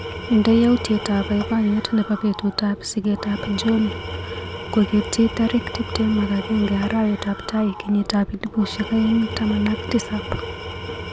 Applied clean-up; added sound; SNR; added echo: none; Tools; 10 dB; none.